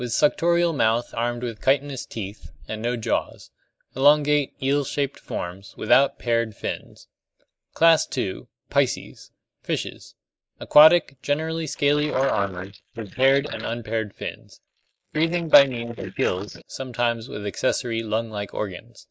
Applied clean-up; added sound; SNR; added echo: neural mask model Resemble Enhance denoiser.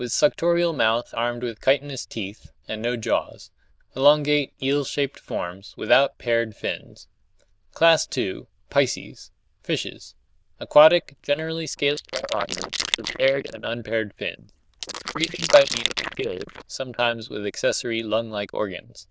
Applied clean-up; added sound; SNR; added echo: neural diffusion model UNIVERSE++.